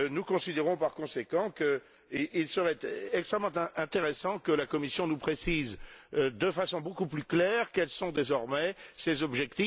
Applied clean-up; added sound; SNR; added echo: none; none; none; none.